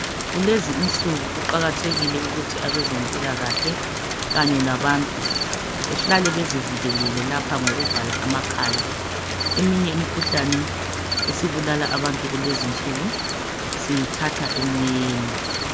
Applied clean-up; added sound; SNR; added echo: none; Rain + Cricket; 0 dB; none.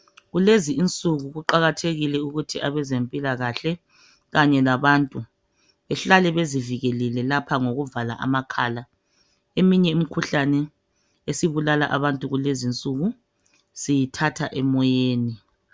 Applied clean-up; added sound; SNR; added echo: none; none; none; none.